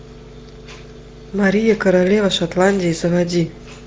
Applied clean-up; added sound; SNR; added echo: none; none; none; none.